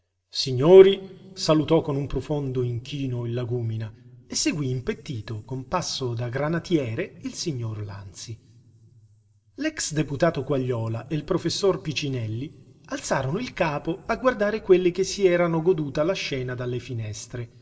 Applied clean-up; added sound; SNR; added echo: none; none; none; reverberation time 1.3 s.